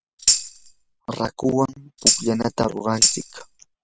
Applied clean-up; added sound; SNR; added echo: none; Tambourine; -4 dB; none.